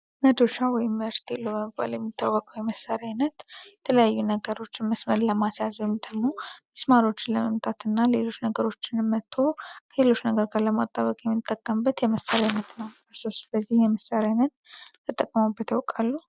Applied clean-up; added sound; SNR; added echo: none; none; none; none.